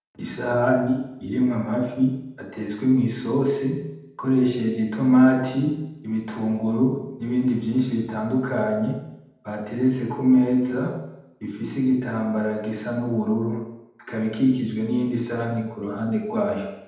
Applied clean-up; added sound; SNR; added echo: none; none; none; reverberation time 0.8 s.